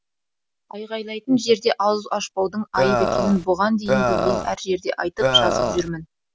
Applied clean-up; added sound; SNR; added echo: none; Burping, eructation; -2 dB; none.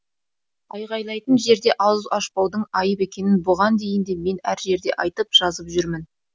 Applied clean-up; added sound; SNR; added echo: none; none; none; none.